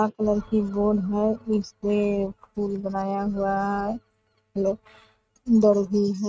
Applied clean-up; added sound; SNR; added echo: neural mask model RNNoise.